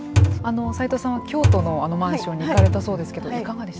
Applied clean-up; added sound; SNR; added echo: none; Thump, thud; -2 dB; none.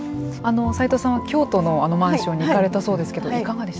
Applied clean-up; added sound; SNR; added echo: none; none; none; none.